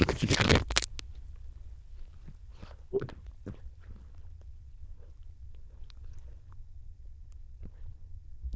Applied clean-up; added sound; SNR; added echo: neural diffusion model UNIVERSE++.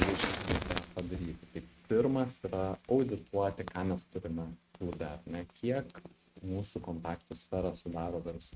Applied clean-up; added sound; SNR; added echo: neural mask model RNNoise.